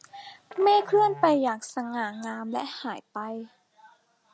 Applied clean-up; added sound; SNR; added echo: none; Musical instrument; 18 dB; none.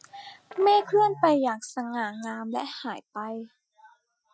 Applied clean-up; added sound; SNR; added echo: classical method Wiener filter.